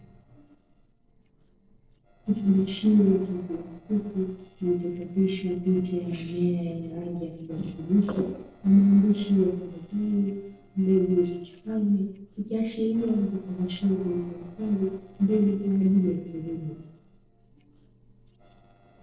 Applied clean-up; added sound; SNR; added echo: neural separator model SepFormer DNS4.